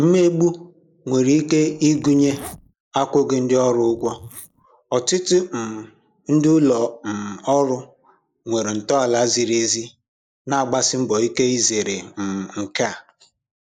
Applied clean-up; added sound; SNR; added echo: neural mask model Resemble Enhance denoiser.